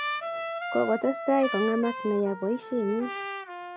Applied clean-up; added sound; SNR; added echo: none; Trumpet; 6 dB; none.